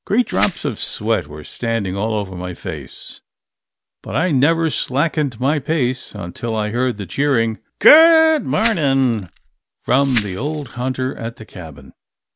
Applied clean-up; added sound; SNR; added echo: none; Glass; 13 dB; none.